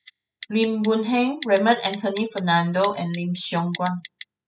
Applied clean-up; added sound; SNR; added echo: classical method spectral subtraction.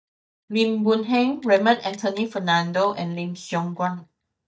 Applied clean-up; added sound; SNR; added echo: neural mask model DeepFilterNet 3.